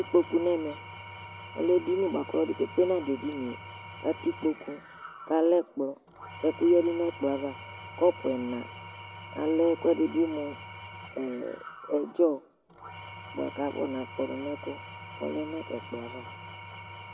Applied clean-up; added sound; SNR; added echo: none; Engine / Tools; 14 dB; none.